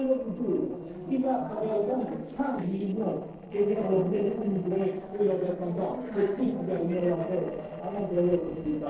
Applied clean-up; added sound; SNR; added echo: neural separator model SepFormer DNS4.